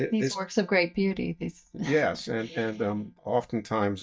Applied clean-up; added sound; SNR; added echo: neural mask model DeepFilterNet 3.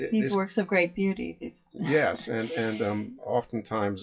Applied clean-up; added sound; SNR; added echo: classical method WPE with log-MMSE.